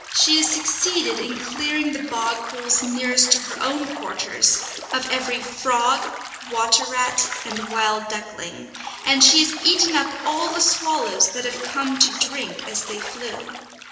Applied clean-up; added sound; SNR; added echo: none; Bathtub (filling or washing); 12 dB; reverberation time 1.4 s.